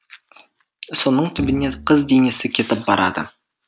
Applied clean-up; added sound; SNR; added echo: none; Bowed string instrument; 14 dB; none.